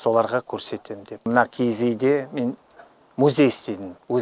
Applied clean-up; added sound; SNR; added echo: none; none; none; none.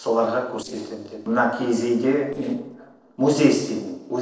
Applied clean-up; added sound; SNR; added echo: neural separator model SepFormer DNS4.